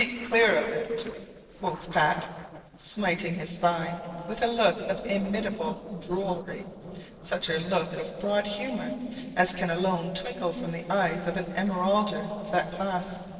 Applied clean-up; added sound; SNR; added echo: neural separator model SepFormer DNS4.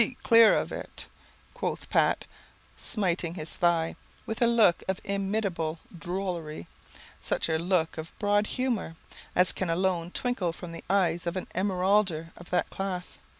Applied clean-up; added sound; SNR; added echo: none; none; none; none.